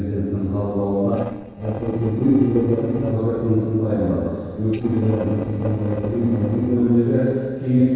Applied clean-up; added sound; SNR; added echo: neural separator model SepFormer DNS4.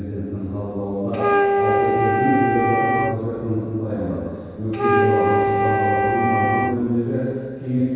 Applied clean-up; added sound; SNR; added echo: none; Wind instrument, woodwind instrument; -3 dB; reverberation time 2.0 s.